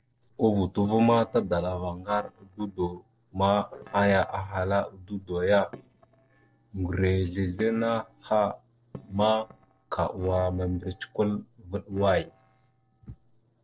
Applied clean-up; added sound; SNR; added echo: neural separator model SepFormer DNS4.